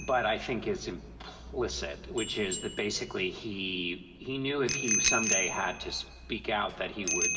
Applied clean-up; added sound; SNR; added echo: none; Bicycle bell; 3 dB; reverberation time 1.5 s.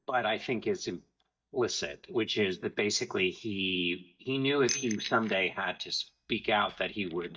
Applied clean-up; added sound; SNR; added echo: neural mask model DeepFilterNet 3.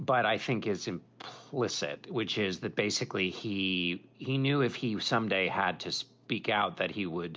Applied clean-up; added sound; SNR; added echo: none; none; none; none.